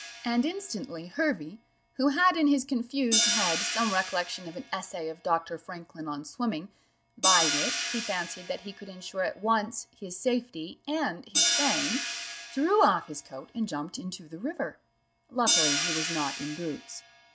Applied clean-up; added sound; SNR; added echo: none; Hi-hat; 3 dB; none.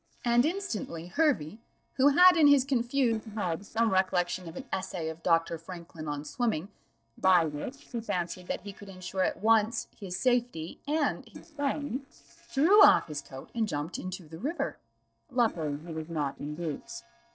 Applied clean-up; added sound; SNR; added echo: neural separator model SepFormer DNS4.